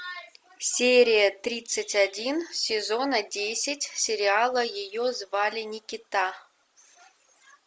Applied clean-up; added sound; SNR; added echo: none; none; none; none.